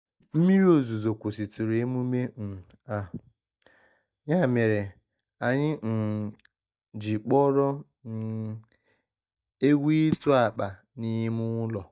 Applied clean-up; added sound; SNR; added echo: neural mask model DeepFilterNet 3.